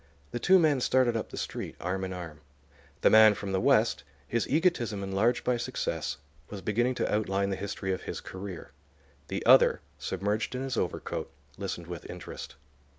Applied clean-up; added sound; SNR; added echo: none; none; none; none.